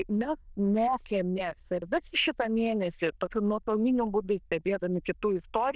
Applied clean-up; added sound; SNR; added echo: neural diffusion model UNIVERSE++.